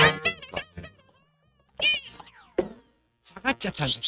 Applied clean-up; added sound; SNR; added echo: neural mask model RNNoise.